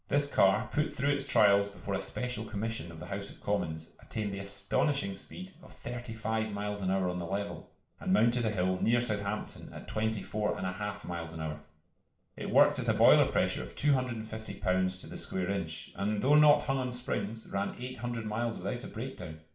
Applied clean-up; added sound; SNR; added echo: none; none; none; reverberation time 0.4 s.